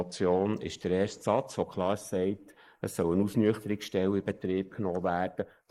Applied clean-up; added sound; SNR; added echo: neural mask model Resemble Enhance denoiser.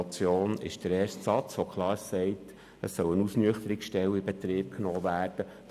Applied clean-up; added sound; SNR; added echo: none; none; none; none.